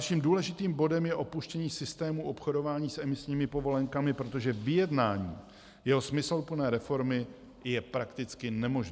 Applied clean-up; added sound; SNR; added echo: none; none; none; none.